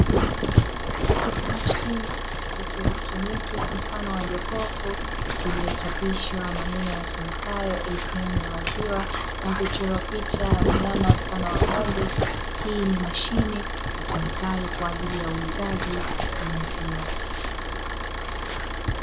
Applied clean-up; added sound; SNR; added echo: none; Idling / Car + Dog; -5 dB; none.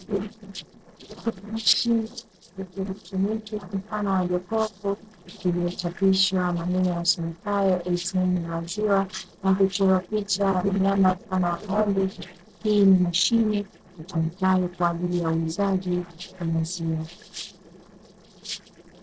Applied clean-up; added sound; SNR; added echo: neural separator model SepFormer DNS4.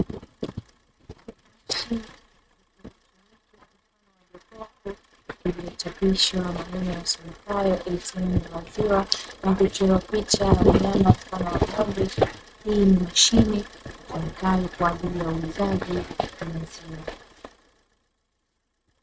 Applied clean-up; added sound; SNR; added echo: neural mask model RNNoise.